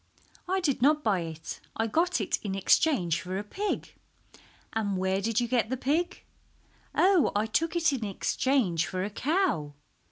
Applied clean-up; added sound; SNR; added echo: none; none; none; none.